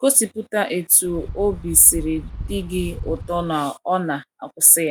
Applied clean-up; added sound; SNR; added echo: none; Wind; 11 dB; none.